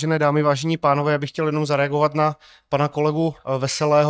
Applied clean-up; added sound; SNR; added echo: neural mask model DeepFilterNet 3.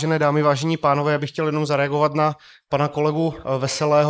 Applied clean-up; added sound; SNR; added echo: neural mask model Resemble Enhance denoiser.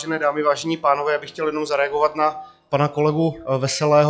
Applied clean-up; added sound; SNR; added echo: classical method log-MMSE.